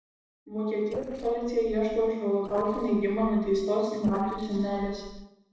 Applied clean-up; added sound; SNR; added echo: neural separator model SepFormer DNS4.